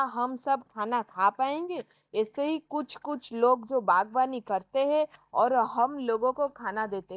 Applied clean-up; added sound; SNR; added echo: neural mask model DeepFilterNet 3.